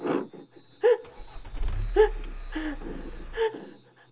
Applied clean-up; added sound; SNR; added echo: none; Engine starting / Car; 4 dB; reverberation time 0.2 s.